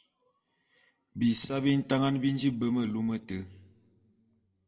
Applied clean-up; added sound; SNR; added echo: none; none; none; reverberation time 0.2 s.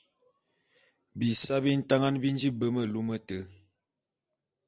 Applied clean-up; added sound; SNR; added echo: none; none; none; none.